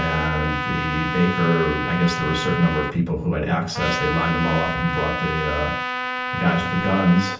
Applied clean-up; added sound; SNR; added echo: none; Trumpet; 4 dB; reverberation time 0.4 s.